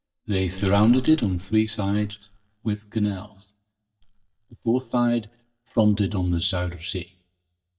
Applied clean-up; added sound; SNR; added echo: neural mask model DeepFilterNet 3.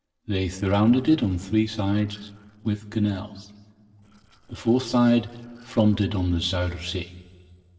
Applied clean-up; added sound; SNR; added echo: neural separator model SepFormer DNS4.